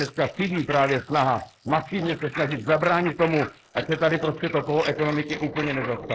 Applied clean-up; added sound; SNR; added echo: neural mask model Resemble Enhance denoiser.